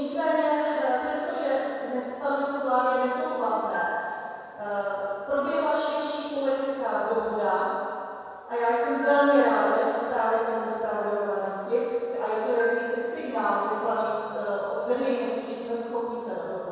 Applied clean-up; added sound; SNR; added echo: none; Glockenspiel; 15 dB; reverberation time 2.2 s.